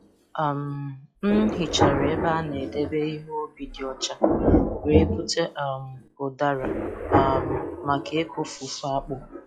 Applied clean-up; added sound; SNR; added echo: classical method log-MMSE.